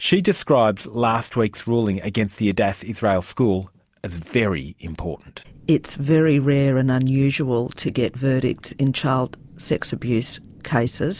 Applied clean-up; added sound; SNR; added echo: none; none; none; none.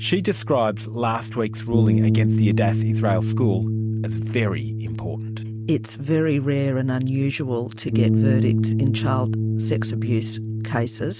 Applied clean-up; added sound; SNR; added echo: neural mask model RNNoise.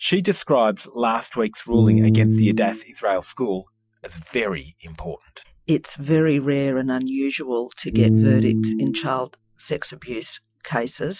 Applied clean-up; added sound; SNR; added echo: classical method Wiener filter.